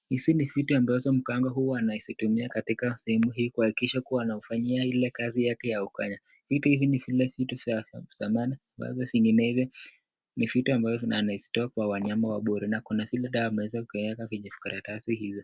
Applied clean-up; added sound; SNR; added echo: none; none; none; none.